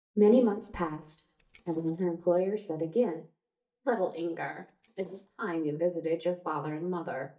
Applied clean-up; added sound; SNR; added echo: neural mask model DeepFilterNet 3.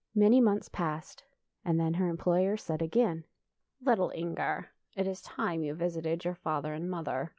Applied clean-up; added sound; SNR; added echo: none; none; none; none.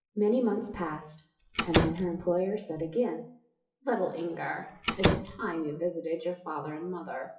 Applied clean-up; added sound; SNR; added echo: classical method WPE with log-MMSE.